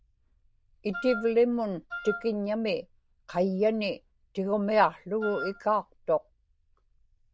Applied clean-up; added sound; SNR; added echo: neural diffusion model UNIVERSE++.